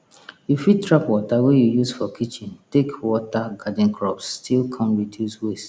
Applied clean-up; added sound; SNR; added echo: none; none; none; none.